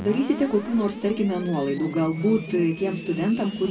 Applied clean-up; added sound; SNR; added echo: none; Screech; 17 dB; reverberation time 2.5 s.